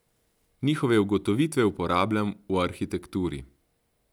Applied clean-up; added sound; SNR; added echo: none; none; none; none.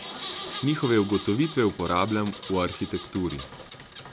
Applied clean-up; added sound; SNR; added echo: none; Engine; 11 dB; none.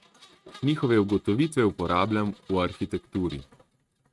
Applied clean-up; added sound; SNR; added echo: neural mask model RNNoise.